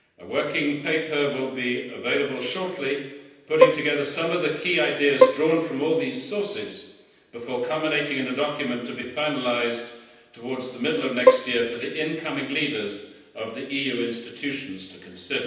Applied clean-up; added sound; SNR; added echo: none; Bowed string instrument; -3 dB; reverberation time 0.9 s.